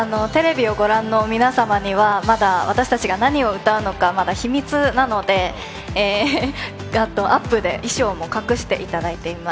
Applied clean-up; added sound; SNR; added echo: none; none; none; none.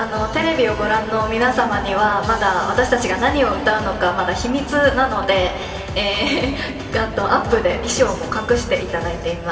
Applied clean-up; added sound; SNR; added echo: none; none; none; reverberation time 2.7 s.